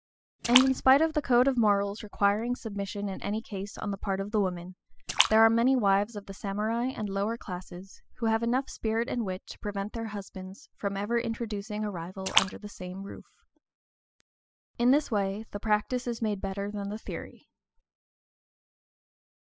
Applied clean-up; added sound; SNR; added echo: classical method spectral subtraction.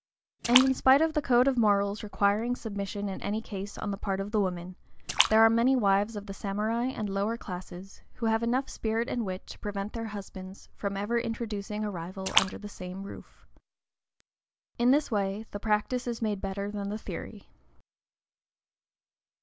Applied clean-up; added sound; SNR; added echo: none; Splash, splatter; 6 dB; none.